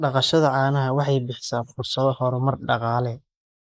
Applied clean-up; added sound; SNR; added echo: neural mask model Resemble Enhance denoiser.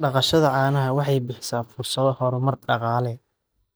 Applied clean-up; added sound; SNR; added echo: neural mask model DeepFilterNet 3.